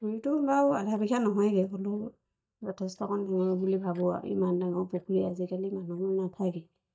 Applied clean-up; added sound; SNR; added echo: neural mask model DeepFilterNet 3.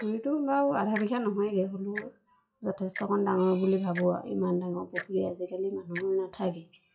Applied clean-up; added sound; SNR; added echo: classical method WPE with log-MMSE.